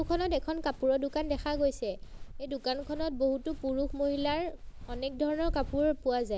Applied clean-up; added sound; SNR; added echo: none; Walk, footsteps; 9 dB; none.